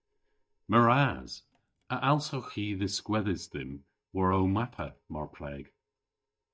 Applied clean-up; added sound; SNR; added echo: neural mask model DeepFilterNet 3.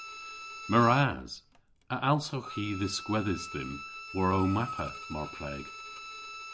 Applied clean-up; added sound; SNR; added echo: none; Bowed string instrument; 12 dB; none.